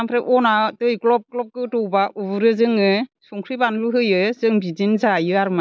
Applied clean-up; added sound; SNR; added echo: none; none; none; none.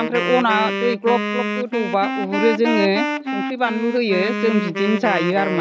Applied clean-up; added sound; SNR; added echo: none; Wind instrument, woodwind instrument; 4 dB; none.